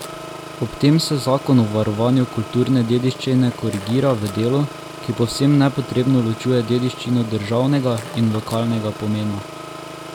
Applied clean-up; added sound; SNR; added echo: none; Engine; 14 dB; none.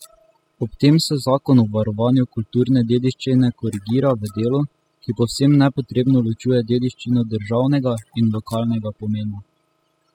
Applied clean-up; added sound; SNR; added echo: classical method spectral subtraction.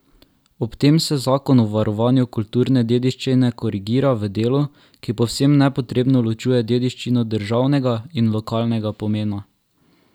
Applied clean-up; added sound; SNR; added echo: none; none; none; none.